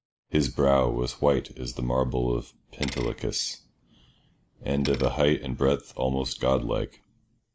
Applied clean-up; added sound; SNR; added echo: neural mask model DeepFilterNet 3.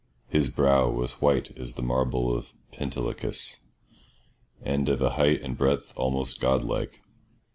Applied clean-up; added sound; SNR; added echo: none; none; none; none.